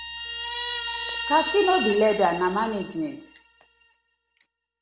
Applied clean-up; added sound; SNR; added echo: none; Guitar; 8 dB; none.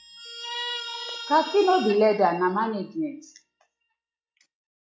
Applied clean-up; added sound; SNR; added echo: classical method log-MMSE.